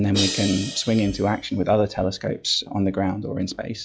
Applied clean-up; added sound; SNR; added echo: classical method log-MMSE.